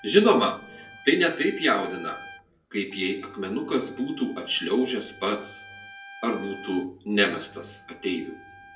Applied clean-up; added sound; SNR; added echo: none; Trumpet; 20 dB; reverberation time 0.2 s.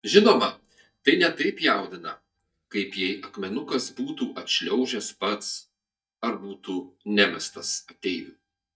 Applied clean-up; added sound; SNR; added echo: neural mask model DeepFilterNet 3.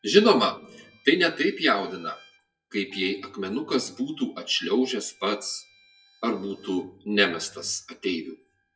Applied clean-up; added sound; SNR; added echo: classical method WPE with log-MMSE.